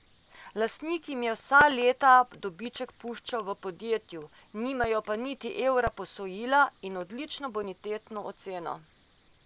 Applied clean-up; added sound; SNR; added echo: none; none; none; none.